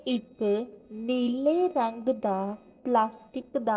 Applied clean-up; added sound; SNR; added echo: neural separator model SepFormer DNS4.